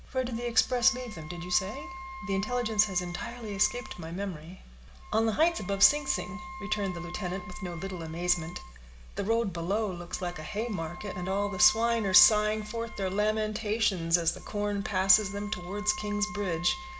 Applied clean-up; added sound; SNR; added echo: none; Wind instrument, woodwind instrument; 15 dB; reverberation time 0.6 s.